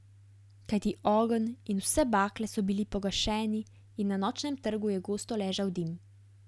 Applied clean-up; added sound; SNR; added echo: none; none; none; none.